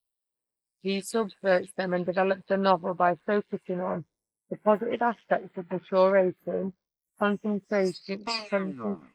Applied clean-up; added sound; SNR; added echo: neural mask model Resemble Enhance denoiser.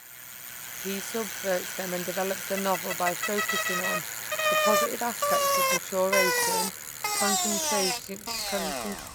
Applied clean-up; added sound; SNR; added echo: none; Bicycle; -3 dB; none.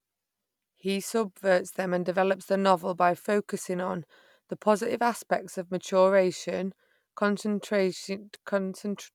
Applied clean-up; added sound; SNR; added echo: none; none; none; none.